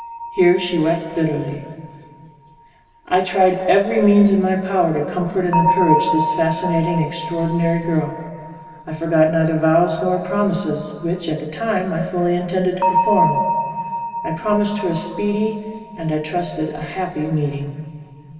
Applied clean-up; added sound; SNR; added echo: none; Bell; 7 dB; reverberation time 2.5 s.